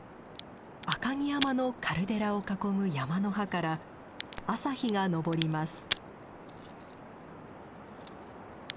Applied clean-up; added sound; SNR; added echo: none; Crack; 5 dB; none.